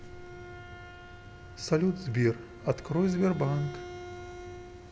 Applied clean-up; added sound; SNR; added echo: none; Bowed string instrument; 15 dB; none.